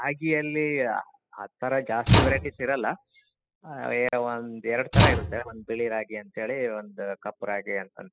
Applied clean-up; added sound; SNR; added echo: classical method spectral subtraction.